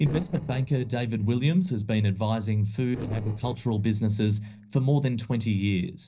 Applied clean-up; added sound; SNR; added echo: neural separator model SepFormer DNS4.